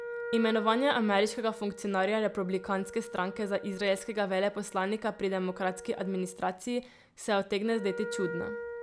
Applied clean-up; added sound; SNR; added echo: none; Wind instrument, woodwind instrument; 11 dB; none.